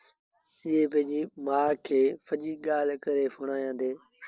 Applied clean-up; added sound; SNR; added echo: neural separator model SepFormer DNS4.